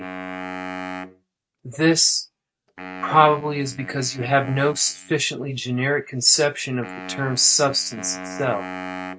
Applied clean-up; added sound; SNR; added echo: neural mask model RNNoise.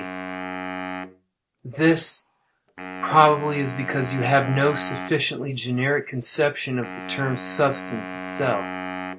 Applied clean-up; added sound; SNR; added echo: none; Wind instrument, woodwind instrument; 12 dB; none.